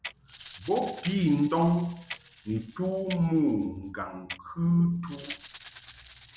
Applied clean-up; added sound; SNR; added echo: none; Clock + Rattle (instrument); 11 dB; none.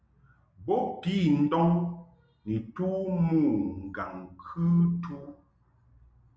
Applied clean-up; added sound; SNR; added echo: none; none; none; none.